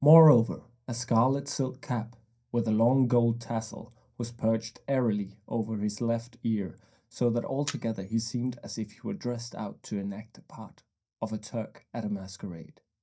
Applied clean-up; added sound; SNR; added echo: neural mask model DeepFilterNet 3.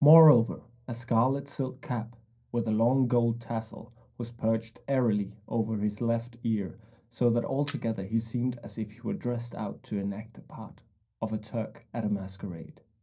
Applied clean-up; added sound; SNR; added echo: neural separator model SepFormer DNS4.